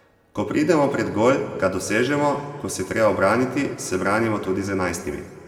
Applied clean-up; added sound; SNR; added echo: none; none; none; reverberation time 1.5 s.